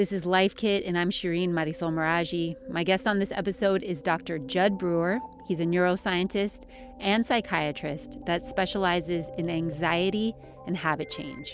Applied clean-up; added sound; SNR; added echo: none; none; none; none.